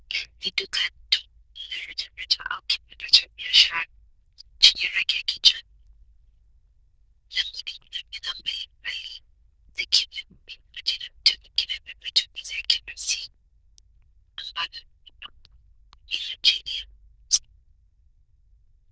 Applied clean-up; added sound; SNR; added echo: neural diffusion model UNIVERSE++.